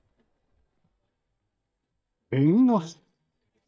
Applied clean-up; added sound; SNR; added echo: neural mask model DeepFilterNet 3.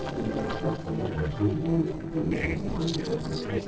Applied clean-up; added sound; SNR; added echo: neural separator model SepFormer DNS4.